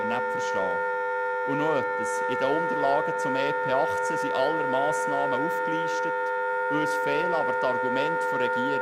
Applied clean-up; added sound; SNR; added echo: none; Wind instrument, woodwind instrument; -4 dB; none.